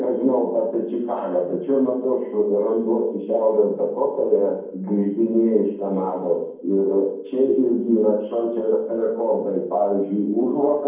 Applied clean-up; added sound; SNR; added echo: none; none; none; reverberation time 1.2 s.